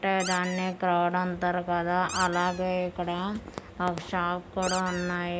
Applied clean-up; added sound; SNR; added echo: none; Squeak; 10 dB; none.